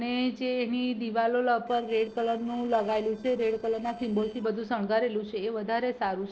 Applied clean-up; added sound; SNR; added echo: neural separator model SepFormer DNS4.